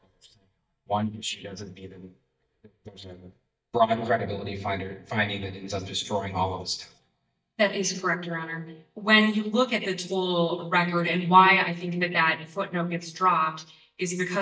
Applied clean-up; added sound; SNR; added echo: neural mask model DeepFilterNet 3.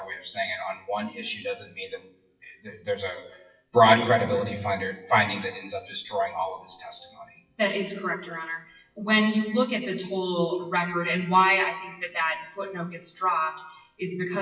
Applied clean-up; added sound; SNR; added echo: classical method WPE with log-MMSE.